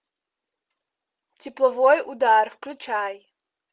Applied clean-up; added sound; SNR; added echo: none; none; none; none.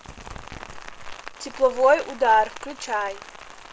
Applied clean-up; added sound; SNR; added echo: none; Rain; 14 dB; none.